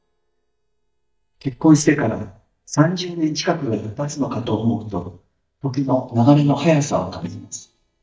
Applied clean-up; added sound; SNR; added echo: neural mask model DeepFilterNet 3.